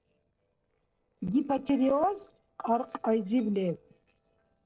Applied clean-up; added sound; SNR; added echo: neural separator model SepFormer DNS4.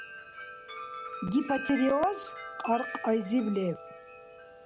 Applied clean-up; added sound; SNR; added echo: none; Wind chime; 10 dB; none.